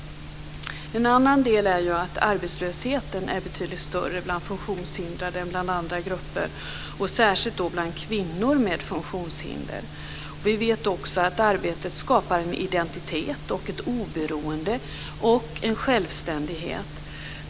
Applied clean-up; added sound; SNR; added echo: none; none; none; none.